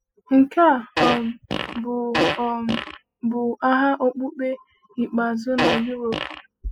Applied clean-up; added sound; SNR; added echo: classical method spectral subtraction.